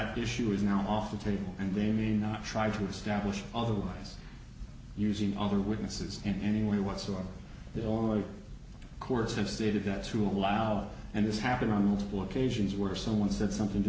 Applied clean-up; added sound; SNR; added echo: none; none; none; none.